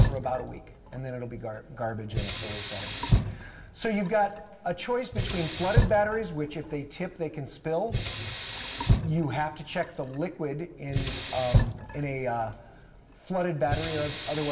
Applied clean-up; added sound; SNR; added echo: none; Sink (filling or washing); -1 dB; reverberation time 1.8 s.